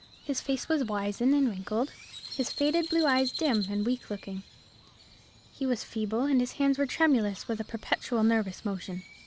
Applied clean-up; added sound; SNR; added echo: none; Crow; 16 dB; none.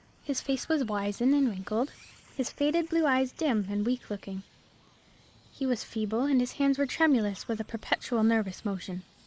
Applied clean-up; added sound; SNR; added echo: neural mask model Resemble Enhance denoiser.